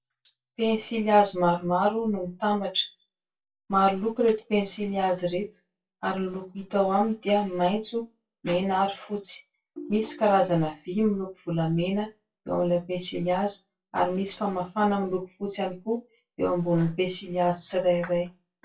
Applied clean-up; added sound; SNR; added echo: classical method WPE with log-MMSE.